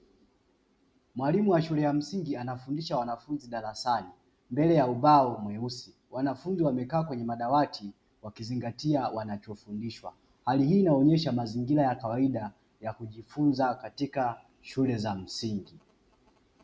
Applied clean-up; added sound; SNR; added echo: none; none; none; none.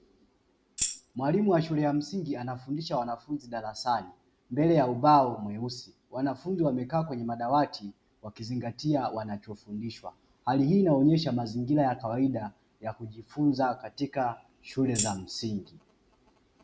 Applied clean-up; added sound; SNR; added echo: none; Tambourine; 5 dB; none.